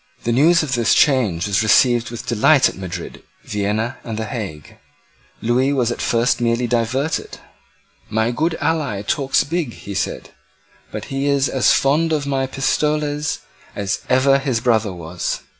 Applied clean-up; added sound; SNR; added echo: none; none; none; none.